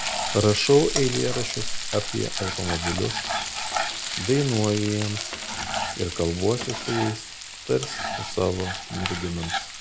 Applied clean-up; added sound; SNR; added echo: none; Frying (food); 4 dB; none.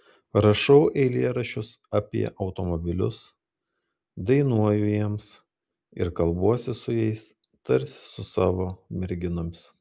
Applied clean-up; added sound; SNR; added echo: none; none; none; none.